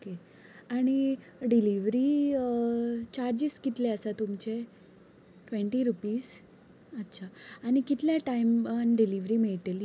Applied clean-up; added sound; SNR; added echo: none; none; none; none.